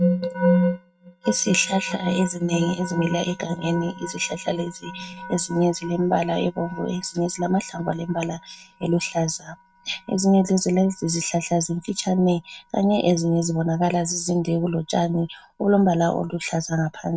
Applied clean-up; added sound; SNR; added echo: neural mask model RNNoise.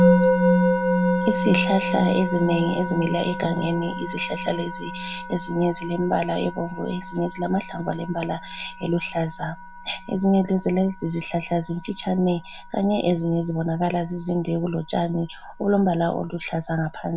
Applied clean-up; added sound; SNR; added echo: none; Musical instrument; 3 dB; none.